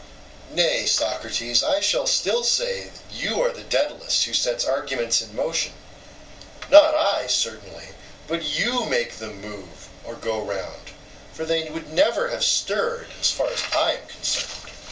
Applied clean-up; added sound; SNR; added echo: none; none; none; none.